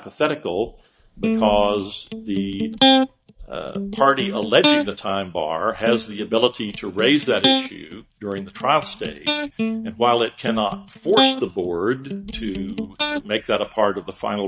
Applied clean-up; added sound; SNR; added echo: neural mask model DeepFilterNet 3.